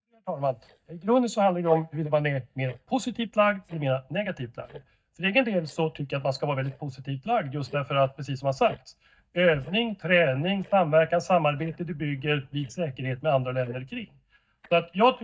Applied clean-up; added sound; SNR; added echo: neural mask model DeepFilterNet 3.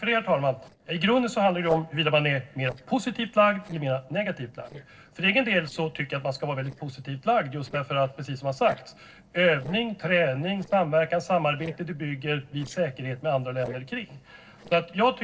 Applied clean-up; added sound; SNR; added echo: neural separator model SepFormer DNS4.